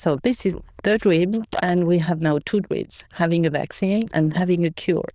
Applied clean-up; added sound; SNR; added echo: neural diffusion model UNIVERSE++.